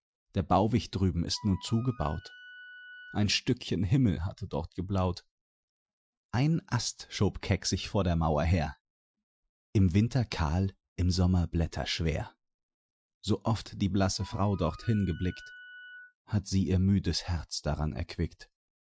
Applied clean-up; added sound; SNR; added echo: classical method Wiener filter.